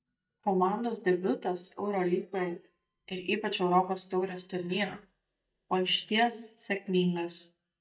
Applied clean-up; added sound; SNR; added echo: neural mask model DeepFilterNet 3.